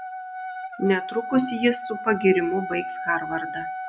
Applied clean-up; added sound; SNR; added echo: none; Wind instrument, woodwind instrument; 8 dB; none.